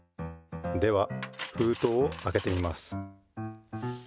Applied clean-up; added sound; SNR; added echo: none; Cutlery, silverware; 16 dB; none.